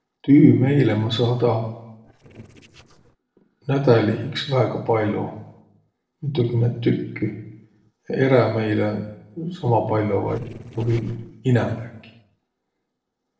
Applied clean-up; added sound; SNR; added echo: neural separator model SepFormer DNS4.